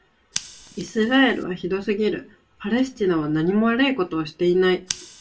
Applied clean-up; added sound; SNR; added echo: none; Scissors; 18 dB; reverberation time 0.2 s.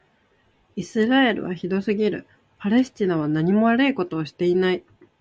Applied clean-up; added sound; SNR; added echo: none; none; none; none.